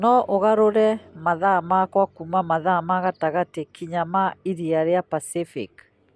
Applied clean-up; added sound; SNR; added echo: none; none; none; none.